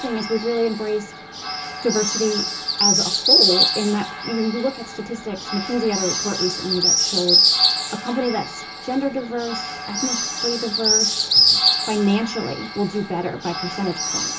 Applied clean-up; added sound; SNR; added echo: none; Bird; -3 dB; reverberation time 0.2 s.